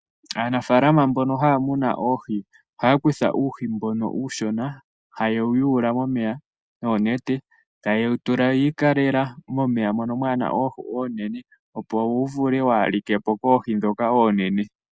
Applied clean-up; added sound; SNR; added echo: none; none; none; none.